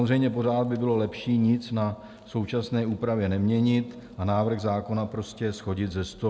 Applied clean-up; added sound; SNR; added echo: none; none; none; none.